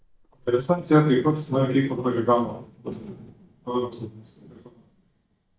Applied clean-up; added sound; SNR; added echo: neural mask model DeepFilterNet 3.